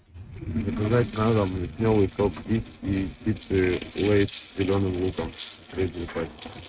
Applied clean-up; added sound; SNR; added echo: neural mask model RNNoise.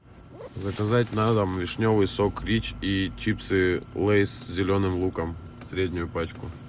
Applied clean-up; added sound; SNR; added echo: none; none; none; none.